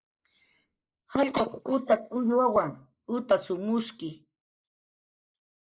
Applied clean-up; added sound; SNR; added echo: neural mask model Resemble Enhance denoiser.